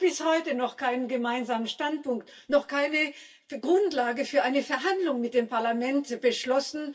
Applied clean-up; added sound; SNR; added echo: none; none; none; reverberation time 0.1 s.